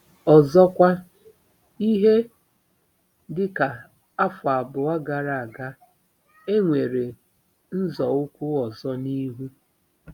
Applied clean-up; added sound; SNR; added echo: none; none; none; none.